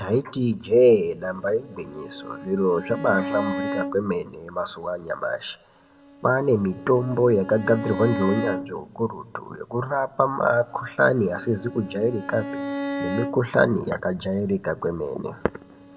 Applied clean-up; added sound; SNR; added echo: none; Bowed string instrument; 11 dB; reverberation time 0.4 s.